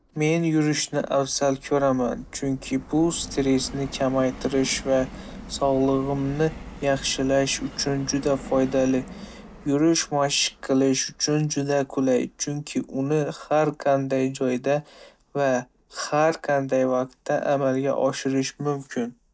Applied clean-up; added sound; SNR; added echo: none; Subway, metro, underground; 19 dB; none.